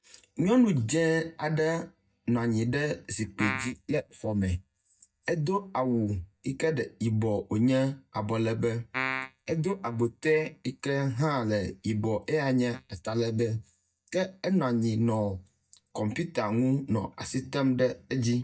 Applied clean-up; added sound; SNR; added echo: neural mask model DeepFilterNet 3.